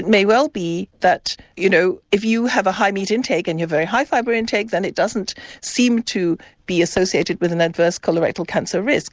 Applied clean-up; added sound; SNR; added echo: none; none; none; none.